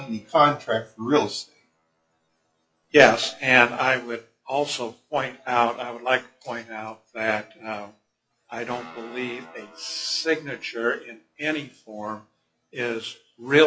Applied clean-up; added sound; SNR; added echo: classical method WPE with log-MMSE.